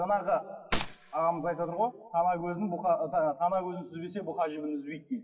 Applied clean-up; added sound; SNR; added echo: classical method WPE with log-MMSE.